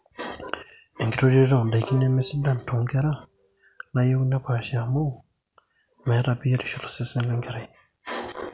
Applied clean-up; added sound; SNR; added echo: none; Bowed string instrument; 16 dB; none.